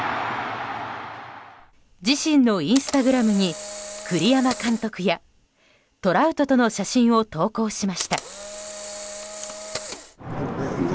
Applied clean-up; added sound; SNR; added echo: none; Camera; 13 dB; none.